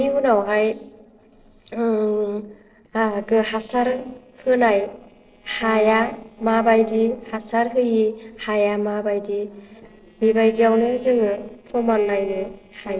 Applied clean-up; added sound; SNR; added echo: neural separator model SepFormer DNS4.